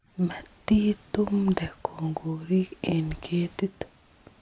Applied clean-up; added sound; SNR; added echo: none; none; none; none.